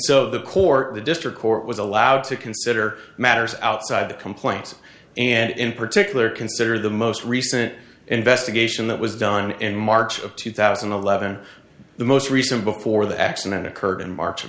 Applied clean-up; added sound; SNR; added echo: none; none; none; none.